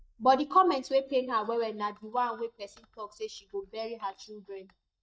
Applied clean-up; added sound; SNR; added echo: neural mask model DeepFilterNet 3.